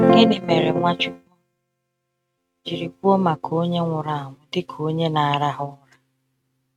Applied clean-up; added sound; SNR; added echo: neural mask model RNNoise.